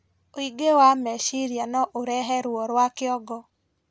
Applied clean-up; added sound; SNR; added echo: none; none; none; none.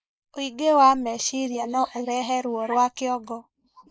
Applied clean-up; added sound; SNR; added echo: neural mask model Resemble Enhance denoiser.